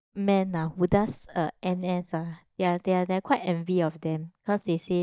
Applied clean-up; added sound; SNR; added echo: neural mask model DeepFilterNet 3.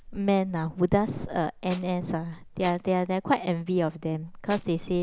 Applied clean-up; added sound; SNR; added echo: none; Tools + Writing; 17 dB; none.